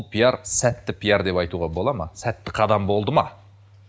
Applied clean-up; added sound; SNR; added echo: none; none; none; none.